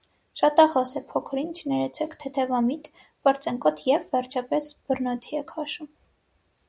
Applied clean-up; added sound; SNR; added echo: none; none; none; none.